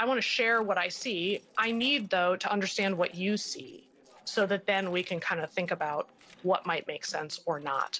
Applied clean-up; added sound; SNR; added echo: neural separator model SepFormer DNS4.